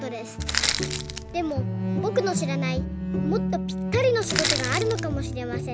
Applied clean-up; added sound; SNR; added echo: none; Crushing; 3 dB; none.